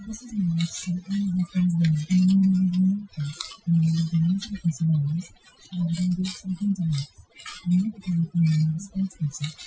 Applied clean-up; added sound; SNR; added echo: classical method Wiener filter.